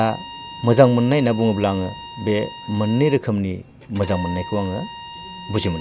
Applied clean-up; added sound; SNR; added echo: none; Bowed string instrument; 15 dB; none.